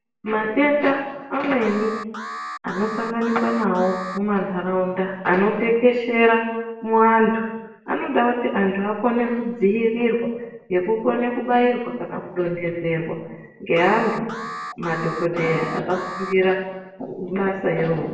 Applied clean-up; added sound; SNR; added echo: none; Alarm; 12 dB; reverberation time 1.0 s.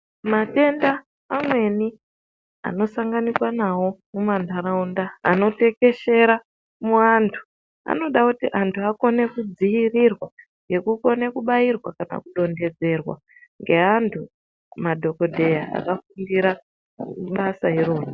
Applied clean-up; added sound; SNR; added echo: none; none; none; none.